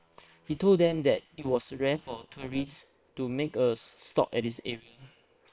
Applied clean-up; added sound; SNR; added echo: neural separator model SepFormer WHAM!.